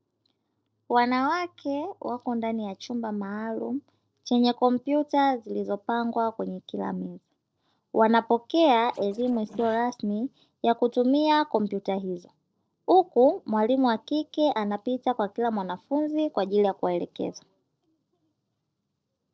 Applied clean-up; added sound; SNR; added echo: neural separator model SepFormer DNS4.